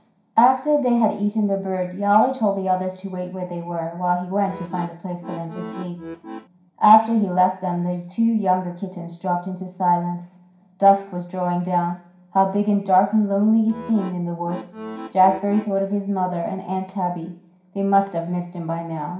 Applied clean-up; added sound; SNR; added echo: none; Accordion; 14 dB; reverberation time 0.5 s.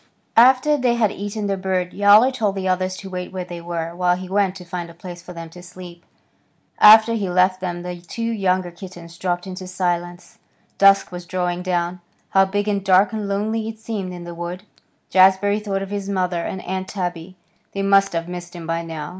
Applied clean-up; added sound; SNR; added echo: none; none; none; none.